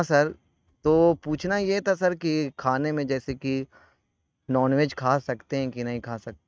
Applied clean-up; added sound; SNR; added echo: neural mask model RNNoise.